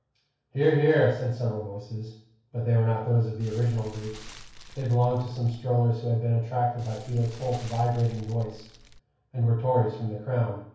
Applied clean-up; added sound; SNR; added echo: none; Fire; 19 dB; reverberation time 0.6 s.